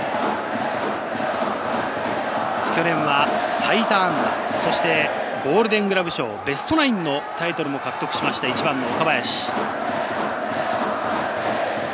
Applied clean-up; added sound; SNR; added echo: none; none; none; none.